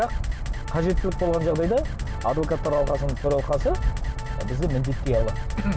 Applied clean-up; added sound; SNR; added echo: none; Organ + Camera; 18 dB; none.